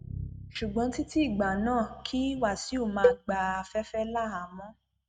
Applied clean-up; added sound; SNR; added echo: neural mask model RNNoise.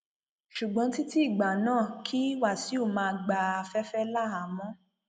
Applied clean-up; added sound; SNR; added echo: none; none; none; none.